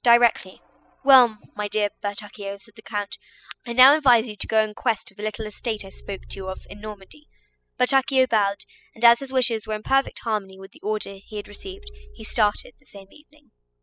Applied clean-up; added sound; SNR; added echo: classical method spectral subtraction.